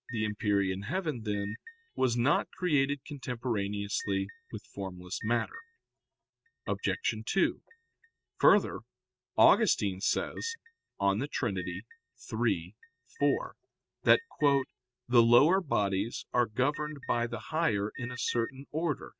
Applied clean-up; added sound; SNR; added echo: neural mask model RNNoise.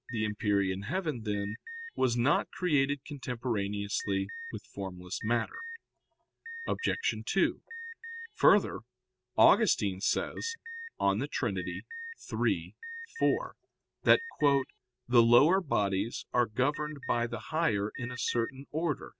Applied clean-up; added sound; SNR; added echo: none; Alarm; 16 dB; none.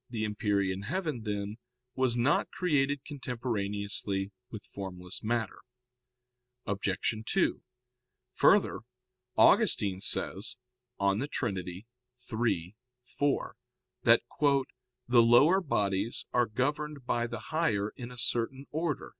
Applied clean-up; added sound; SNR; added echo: none; none; none; none.